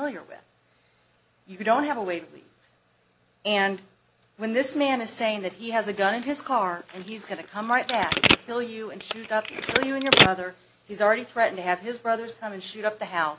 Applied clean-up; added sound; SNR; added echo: none; Telephone; -2 dB; none.